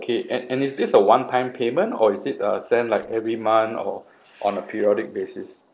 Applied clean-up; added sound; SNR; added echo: neural separator model SepFormer DNS4.